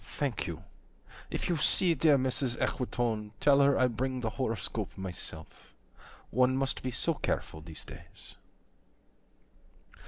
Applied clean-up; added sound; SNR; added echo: none; none; none; none.